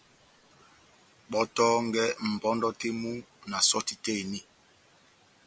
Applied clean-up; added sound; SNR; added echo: none; none; none; none.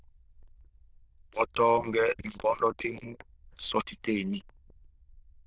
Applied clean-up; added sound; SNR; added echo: neural diffusion model UNIVERSE++.